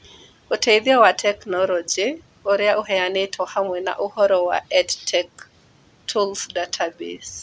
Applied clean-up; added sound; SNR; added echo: none; none; none; none.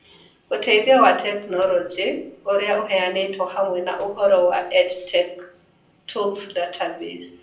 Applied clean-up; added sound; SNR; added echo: neural separator model SepFormer DNS4.